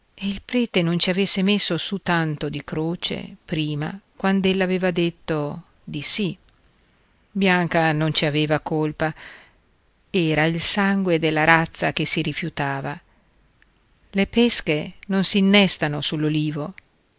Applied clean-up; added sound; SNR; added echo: neural mask model Resemble Enhance denoiser.